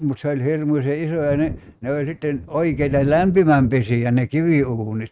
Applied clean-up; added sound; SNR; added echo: neural mask model RNNoise.